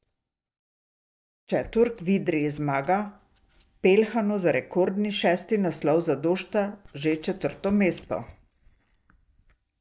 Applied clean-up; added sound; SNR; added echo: neural mask model DeepFilterNet 3.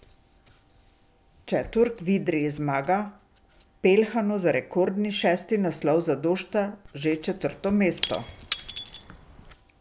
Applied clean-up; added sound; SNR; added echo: none; Shatter / Crushing; 13 dB; none.